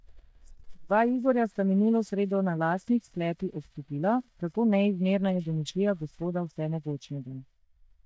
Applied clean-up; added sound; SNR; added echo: neural mask model DeepFilterNet 3.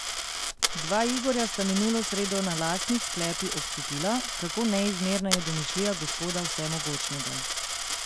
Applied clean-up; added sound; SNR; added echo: none; Coin (dropping); 1 dB; none.